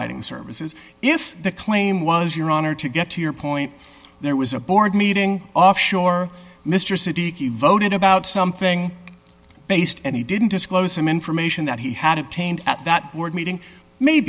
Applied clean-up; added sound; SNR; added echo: none; none; none; none.